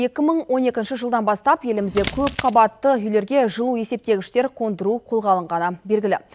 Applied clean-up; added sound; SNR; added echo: none; Coin (dropping); 8 dB; none.